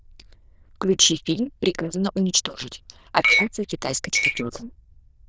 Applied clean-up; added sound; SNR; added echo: neural diffusion model UNIVERSE++.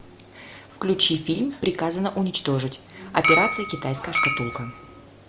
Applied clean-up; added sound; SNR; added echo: none; Chink, clink; 0 dB; none.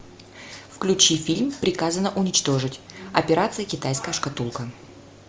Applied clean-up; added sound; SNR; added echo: none; none; none; none.